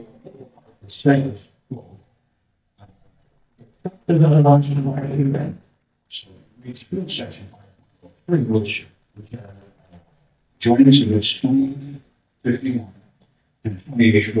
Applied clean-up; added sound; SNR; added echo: neural mask model DeepFilterNet 3.